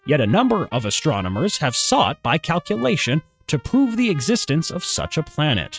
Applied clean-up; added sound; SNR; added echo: neural mask model RNNoise.